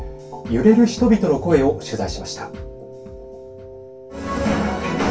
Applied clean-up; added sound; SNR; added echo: none; Wind instrument, woodwind instrument; 18 dB; reverberation time 0.2 s.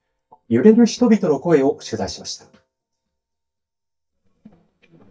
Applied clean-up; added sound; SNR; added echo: neural mask model DeepFilterNet 3.